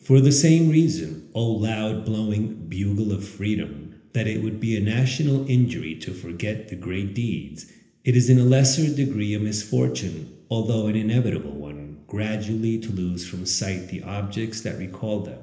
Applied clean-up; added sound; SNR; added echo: none; none; none; reverberation time 0.8 s.